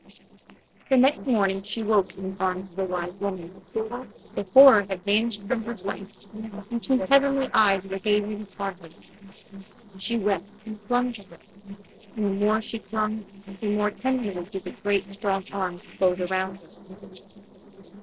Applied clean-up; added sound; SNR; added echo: neural separator model SepFormer DNS4.